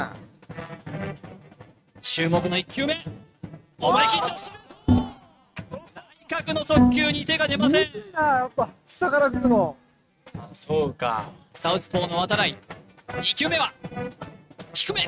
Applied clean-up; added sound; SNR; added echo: neural mask model RNNoise.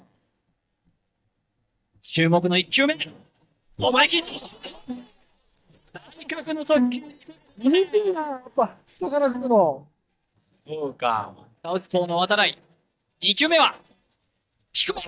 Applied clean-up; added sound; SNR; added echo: neural mask model DeepFilterNet 3.